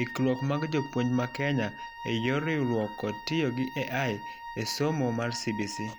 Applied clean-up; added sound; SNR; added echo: none; Wind instrument, woodwind instrument; 12 dB; none.